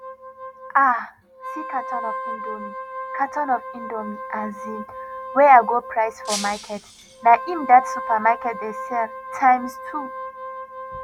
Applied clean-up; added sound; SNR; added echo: none; Wind instrument, woodwind instrument + Shatter; 10 dB; none.